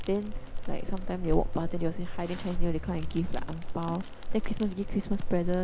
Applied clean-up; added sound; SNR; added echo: none; Crackle; -3 dB; none.